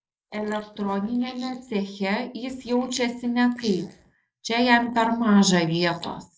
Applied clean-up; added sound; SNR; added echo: neural mask model Resemble Enhance denoiser.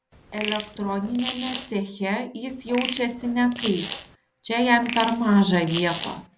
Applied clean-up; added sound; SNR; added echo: none; Fart; 9 dB; none.